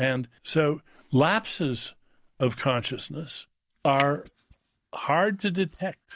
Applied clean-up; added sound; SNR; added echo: neural mask model DeepFilterNet 3.